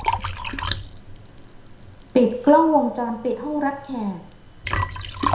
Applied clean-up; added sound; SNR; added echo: none; Liquid; 6 dB; reverberation time 0.5 s.